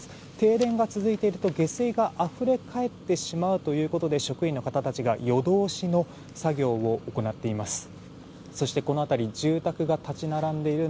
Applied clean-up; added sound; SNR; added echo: none; none; none; none.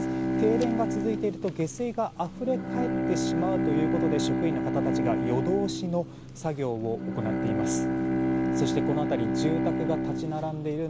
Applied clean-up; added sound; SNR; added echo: none; Bowed string instrument; -2 dB; none.